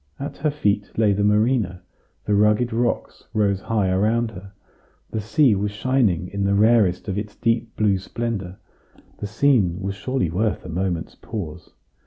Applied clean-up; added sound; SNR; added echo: none; none; none; none.